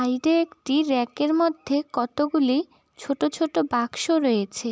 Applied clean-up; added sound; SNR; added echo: none; none; none; none.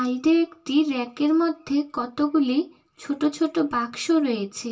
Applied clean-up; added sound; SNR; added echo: none; none; none; reverberation time 0.2 s.